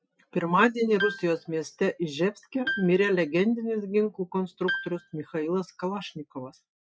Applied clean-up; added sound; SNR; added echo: classical method log-MMSE.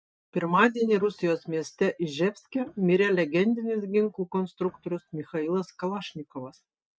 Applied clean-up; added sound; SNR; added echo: neural mask model DeepFilterNet 3.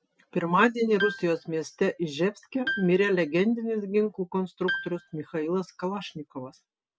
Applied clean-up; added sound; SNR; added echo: none; Piano; 11 dB; none.